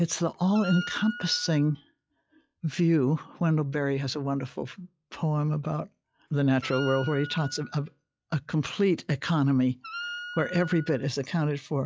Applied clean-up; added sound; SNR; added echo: classical method log-MMSE.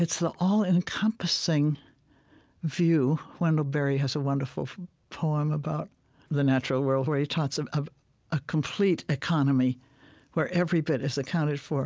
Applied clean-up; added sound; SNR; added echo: none; none; none; none.